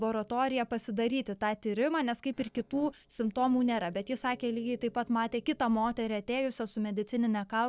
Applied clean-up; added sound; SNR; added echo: neural separator model SepFormer DNS4.